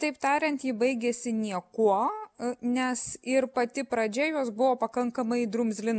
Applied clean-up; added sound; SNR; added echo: none; none; none; none.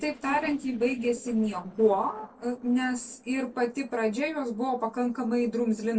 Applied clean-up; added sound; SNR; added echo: neural separator model SepFormer DNS4.